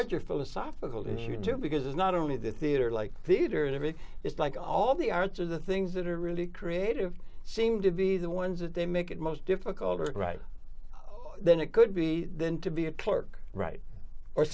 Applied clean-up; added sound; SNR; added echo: none; none; none; none.